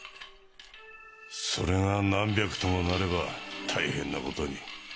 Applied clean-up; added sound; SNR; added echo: none; Organ; 19 dB; none.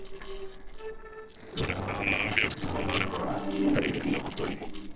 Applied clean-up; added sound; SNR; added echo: neural separator model SepFormer DNS4.